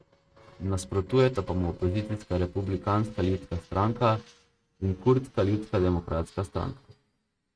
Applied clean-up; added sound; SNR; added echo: neural mask model RNNoise.